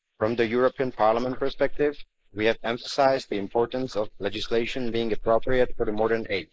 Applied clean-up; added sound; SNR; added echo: neural mask model Resemble Enhance denoiser.